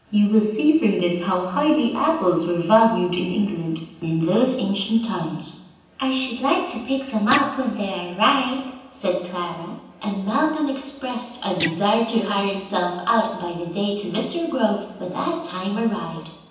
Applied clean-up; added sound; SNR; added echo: none; Guitar; 11 dB; reverberation time 0.9 s.